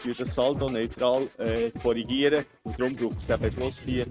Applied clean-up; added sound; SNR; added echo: neural mask model RNNoise.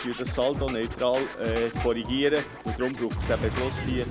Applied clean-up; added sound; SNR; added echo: none; Scratching (performance technique) + Boom; 5 dB; none.